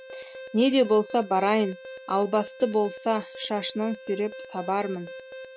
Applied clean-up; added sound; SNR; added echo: none; Alarm; 15 dB; none.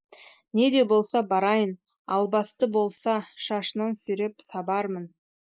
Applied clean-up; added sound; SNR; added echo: neural mask model Resemble Enhance denoiser.